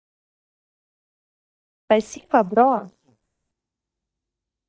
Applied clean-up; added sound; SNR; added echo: neural mask model DeepFilterNet 3.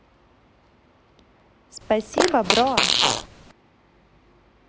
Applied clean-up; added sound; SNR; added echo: none; Fart; -5 dB; none.